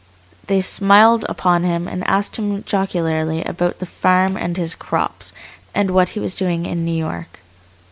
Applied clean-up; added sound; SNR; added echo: none; none; none; none.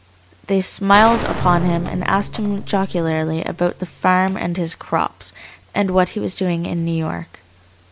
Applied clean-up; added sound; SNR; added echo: none; Gunshot, gunfire + Bowed string instrument; 7 dB; none.